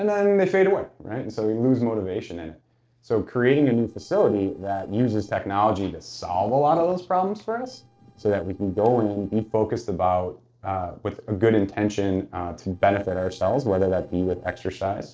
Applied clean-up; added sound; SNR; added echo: neural separator model SepFormer DNS4.